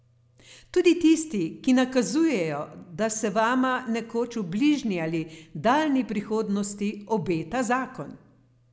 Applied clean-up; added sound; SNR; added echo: none; none; none; none.